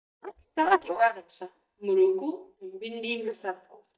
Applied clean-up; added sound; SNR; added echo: neural mask model DeepFilterNet 3.